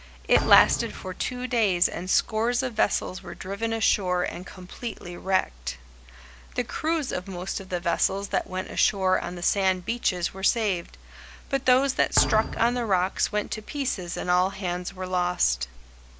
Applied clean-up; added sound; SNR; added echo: none; Thump, thud; 7 dB; none.